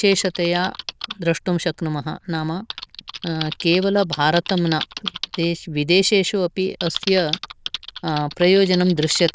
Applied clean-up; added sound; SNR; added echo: neural diffusion model UNIVERSE++.